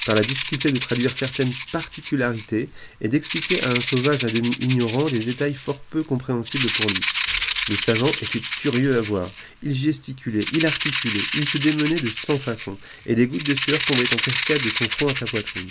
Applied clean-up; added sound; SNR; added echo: none; Rattle (instrument); 0 dB; none.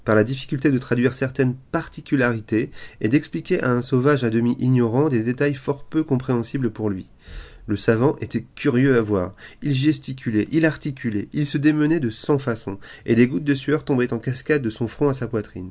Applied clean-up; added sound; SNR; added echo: none; none; none; none.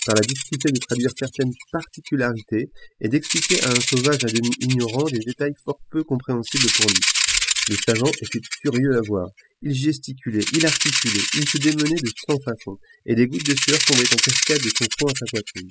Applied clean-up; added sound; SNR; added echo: classical method spectral subtraction.